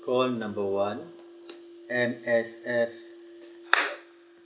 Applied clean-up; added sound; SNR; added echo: none; none; none; none.